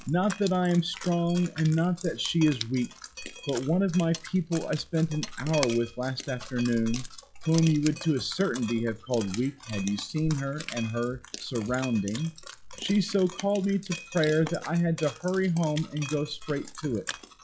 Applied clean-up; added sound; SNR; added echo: classical method log-MMSE.